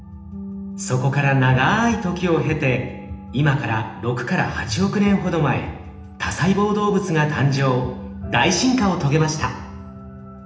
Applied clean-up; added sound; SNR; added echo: none; Bass guitar; 15 dB; reverberation time 0.8 s.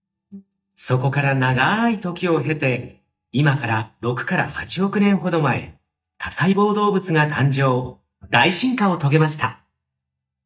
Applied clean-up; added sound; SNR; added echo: neural mask model DeepFilterNet 3.